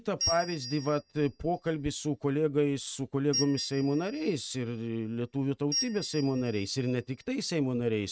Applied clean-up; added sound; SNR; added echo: neural mask model RNNoise.